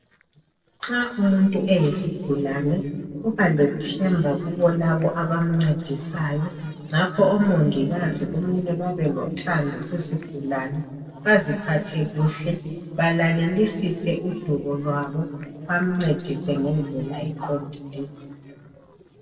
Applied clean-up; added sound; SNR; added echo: neural separator model SepFormer DNS4.